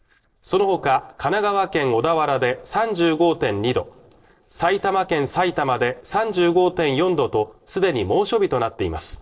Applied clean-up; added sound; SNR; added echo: neural separator model SepFormer DNS4.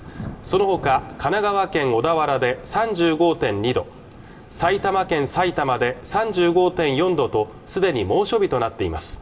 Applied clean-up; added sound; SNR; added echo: none; Thunder / Rain; 20 dB; reverberation time 2.2 s.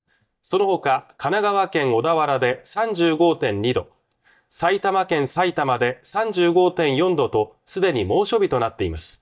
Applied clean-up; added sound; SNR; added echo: neural mask model DeepFilterNet 3.